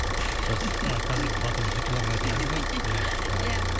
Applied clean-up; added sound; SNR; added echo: none; Idling / Car; -2 dB; none.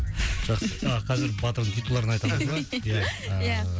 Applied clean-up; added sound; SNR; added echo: none; none; none; none.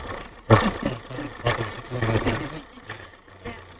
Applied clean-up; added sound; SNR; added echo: neural mask model RNNoise.